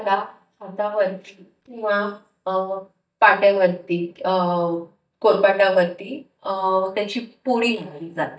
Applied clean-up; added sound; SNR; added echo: neural mask model DeepFilterNet 3.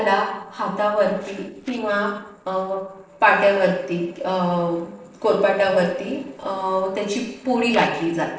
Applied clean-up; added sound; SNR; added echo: neural separator model SepFormer DNS4.